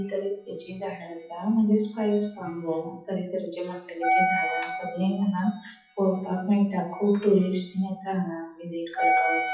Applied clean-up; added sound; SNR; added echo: classical method WPE with log-MMSE.